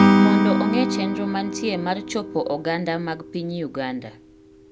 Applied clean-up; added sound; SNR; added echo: none; Acoustic guitar / Strum; -4 dB; none.